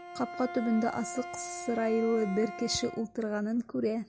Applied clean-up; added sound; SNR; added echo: none; Bowed string instrument; 11 dB; none.